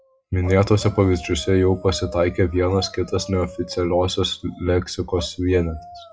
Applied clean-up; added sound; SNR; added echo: classical method WPE with log-MMSE.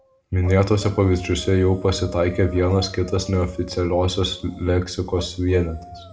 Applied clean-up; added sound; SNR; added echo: none; Dog; 19 dB; reverberation time 0.8 s.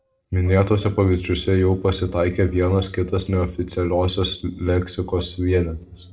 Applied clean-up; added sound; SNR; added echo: neural separator model SepFormer DNS4.